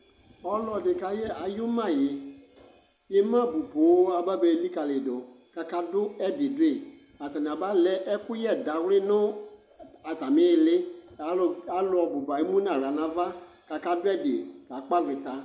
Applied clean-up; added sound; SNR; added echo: none; none; none; none.